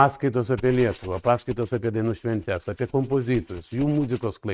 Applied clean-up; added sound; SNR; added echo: neural mask model RNNoise.